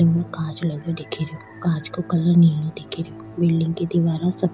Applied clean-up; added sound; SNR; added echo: none; Musical instrument; 18 dB; none.